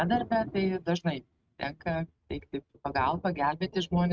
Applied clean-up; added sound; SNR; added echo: neural mask model RNNoise.